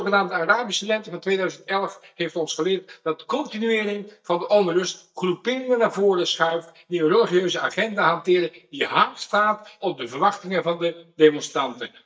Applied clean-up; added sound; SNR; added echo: neural mask model DeepFilterNet 3.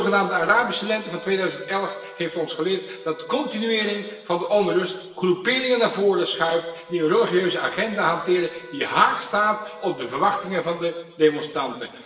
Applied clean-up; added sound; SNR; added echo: none; Wind instrument, woodwind instrument; 20 dB; reverberation time 1.1 s.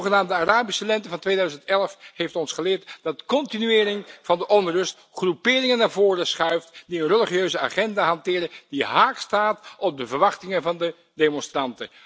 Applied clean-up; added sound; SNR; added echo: none; none; none; none.